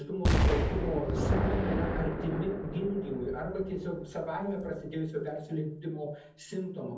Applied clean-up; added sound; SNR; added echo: none; Explosion; -1 dB; reverberation time 0.7 s.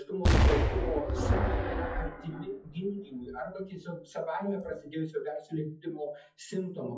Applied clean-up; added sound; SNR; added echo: classical method WPE with log-MMSE.